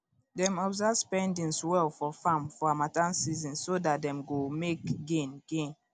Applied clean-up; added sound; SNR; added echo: none; none; none; none.